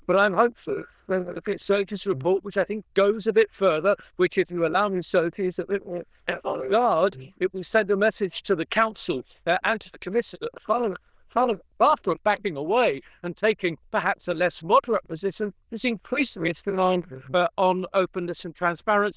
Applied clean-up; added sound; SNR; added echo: neural diffusion model UNIVERSE++.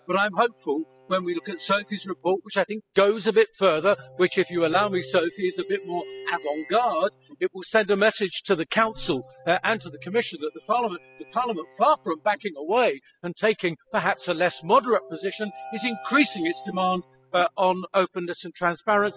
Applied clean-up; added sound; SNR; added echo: classical method spectral subtraction.